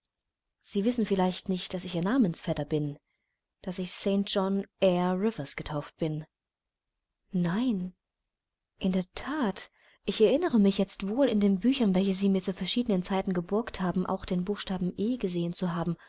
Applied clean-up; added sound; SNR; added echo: none; none; none; none.